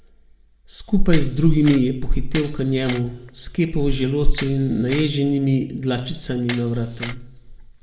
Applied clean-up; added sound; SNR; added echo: none; Camera; 20 dB; reverberation time 0.7 s.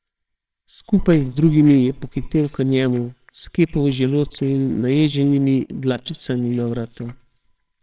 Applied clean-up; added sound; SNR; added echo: neural separator model SepFormer WHAMR!.